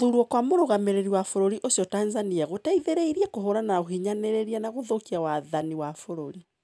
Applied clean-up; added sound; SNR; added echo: none; none; none; none.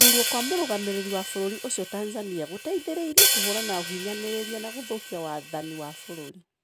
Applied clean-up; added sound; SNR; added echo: none; Hi-hat; -4 dB; none.